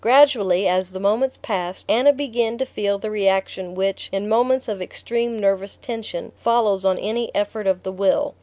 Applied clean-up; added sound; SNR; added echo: none; none; none; none.